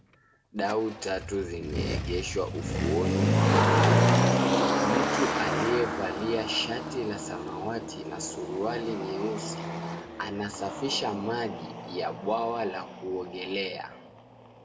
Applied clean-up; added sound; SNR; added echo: none; Motor vehicle (road); -4 dB; reverberation time 0.5 s.